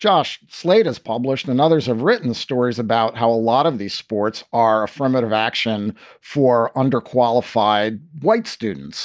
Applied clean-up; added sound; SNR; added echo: none; none; none; none.